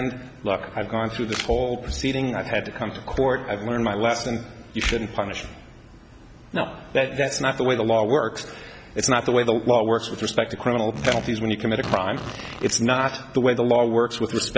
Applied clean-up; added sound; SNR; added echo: none; Camera + Fart; 13 dB; none.